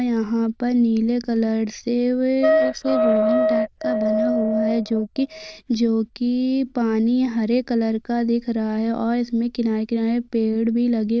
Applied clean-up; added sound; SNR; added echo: neural diffusion model UNIVERSE++.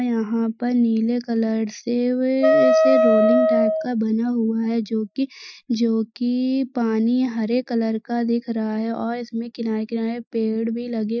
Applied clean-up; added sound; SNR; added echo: classical method Wiener filter.